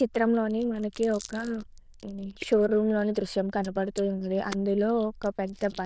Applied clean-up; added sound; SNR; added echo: neural diffusion model UNIVERSE++.